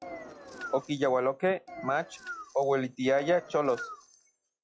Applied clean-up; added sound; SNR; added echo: classical method log-MMSE.